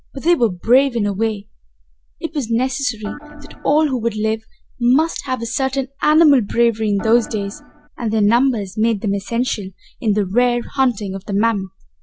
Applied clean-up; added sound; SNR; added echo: none; Organ; 16 dB; none.